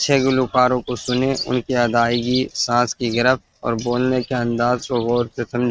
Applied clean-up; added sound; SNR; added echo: neural mask model RNNoise.